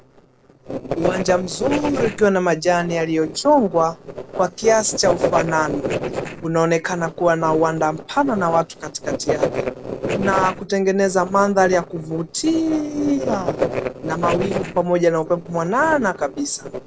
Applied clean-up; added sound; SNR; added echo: neural separator model SepFormer DNS4.